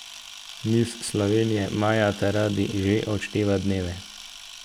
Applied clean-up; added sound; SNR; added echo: none; Camera; 16 dB; none.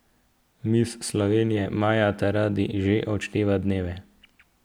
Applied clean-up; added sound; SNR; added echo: none; none; none; none.